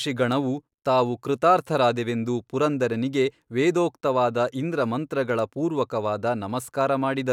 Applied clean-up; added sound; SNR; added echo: none; none; none; none.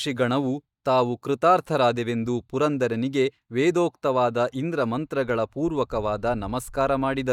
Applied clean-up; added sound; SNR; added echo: neural mask model DeepFilterNet 3.